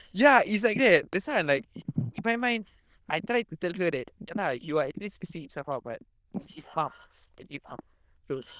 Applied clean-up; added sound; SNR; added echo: neural diffusion model UNIVERSE++.